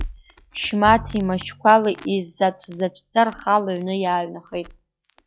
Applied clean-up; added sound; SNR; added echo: classical method log-MMSE.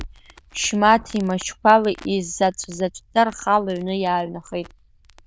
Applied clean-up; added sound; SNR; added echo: neural diffusion model UNIVERSE++.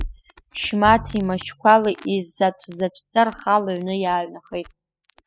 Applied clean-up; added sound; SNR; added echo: classical method spectral subtraction.